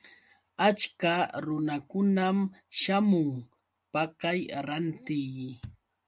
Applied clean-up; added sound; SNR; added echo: none; none; none; none.